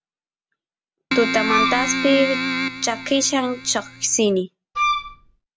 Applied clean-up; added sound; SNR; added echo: none; Wind instrument, woodwind instrument + Keyboard (musical); 1 dB; none.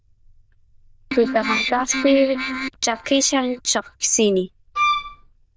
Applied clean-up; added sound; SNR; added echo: neural diffusion model UNIVERSE++.